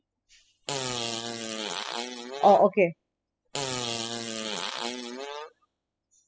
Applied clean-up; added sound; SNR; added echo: classical method spectral subtraction.